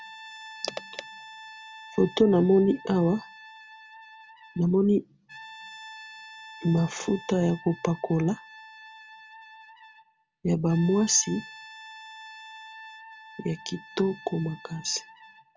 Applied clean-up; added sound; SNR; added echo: none; Brass instrument; 18 dB; none.